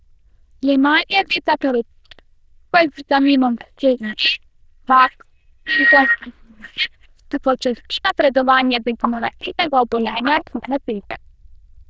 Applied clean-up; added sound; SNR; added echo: neural diffusion model UNIVERSE++.